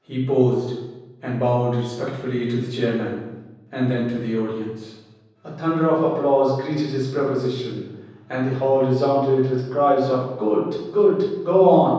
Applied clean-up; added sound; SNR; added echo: none; none; none; reverberation time 1.1 s.